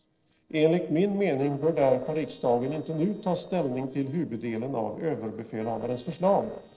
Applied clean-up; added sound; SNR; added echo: neural separator model SepFormer DNS4.